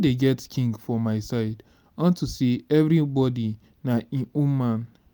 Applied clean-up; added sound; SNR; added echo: none; none; none; none.